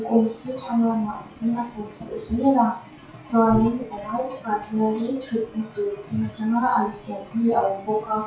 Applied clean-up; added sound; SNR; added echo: classical method WPE with log-MMSE.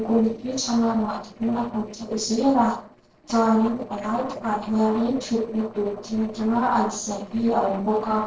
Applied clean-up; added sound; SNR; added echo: neural separator model SepFormer DNS4.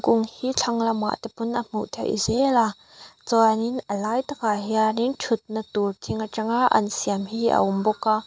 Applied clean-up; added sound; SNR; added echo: none; none; none; none.